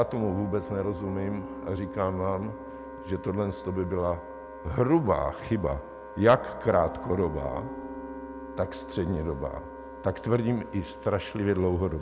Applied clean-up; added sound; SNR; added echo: none; Wind instrument, woodwind instrument + Piano; 12 dB; none.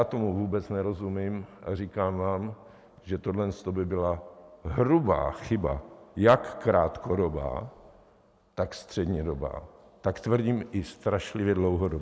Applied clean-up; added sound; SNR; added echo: none; none; none; none.